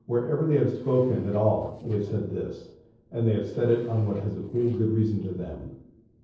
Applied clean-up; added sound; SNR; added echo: neural separator model SepFormer DNS4.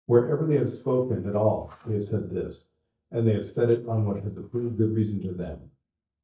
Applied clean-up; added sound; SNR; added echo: neural mask model DeepFilterNet 3.